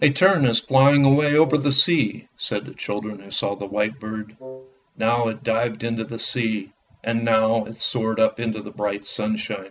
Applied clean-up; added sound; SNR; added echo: none; Wind instrument, woodwind instrument; 17 dB; none.